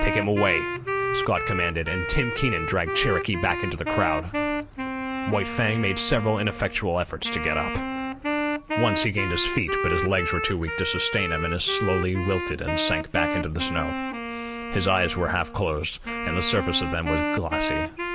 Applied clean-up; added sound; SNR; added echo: none; Wind instrument, woodwind instrument; 3 dB; none.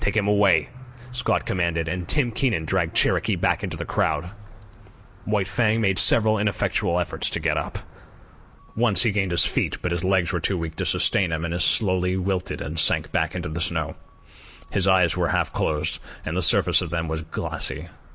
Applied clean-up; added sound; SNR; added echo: none; none; none; none.